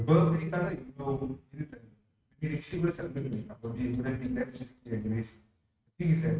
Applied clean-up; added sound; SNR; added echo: neural mask model RNNoise.